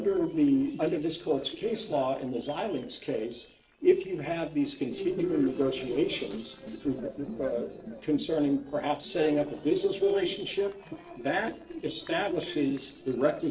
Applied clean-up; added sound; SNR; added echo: neural separator model SepFormer DNS4.